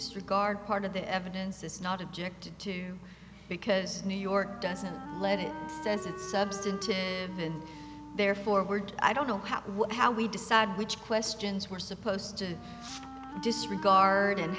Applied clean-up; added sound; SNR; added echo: none; Wind instrument, woodwind instrument; 14 dB; none.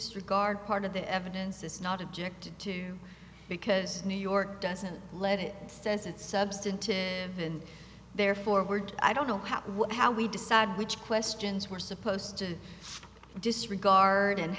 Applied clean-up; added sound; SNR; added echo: none; none; none; none.